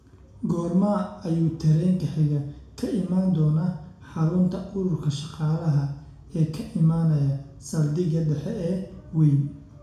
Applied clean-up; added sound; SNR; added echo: none; none; none; reverberation time 0.6 s.